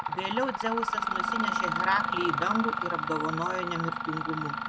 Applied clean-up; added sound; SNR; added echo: none; Mechanisms; -2 dB; none.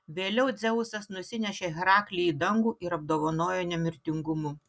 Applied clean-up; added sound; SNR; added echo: none; none; none; none.